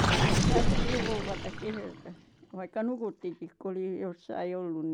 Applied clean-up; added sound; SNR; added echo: none; Gurgling; -5 dB; none.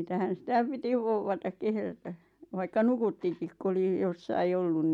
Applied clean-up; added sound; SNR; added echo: none; none; none; none.